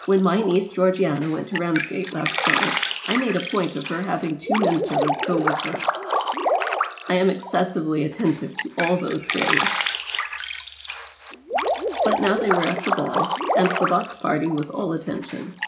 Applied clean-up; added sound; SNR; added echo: none; Drip; 1 dB; reverberation time 0.4 s.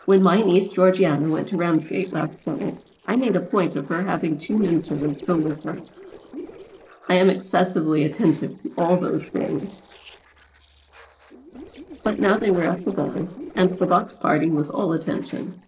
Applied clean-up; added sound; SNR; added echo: neural separator model SepFormer DNS4.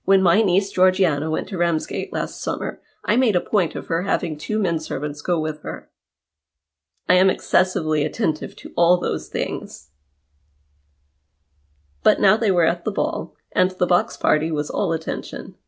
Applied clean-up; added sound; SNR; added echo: none; none; none; none.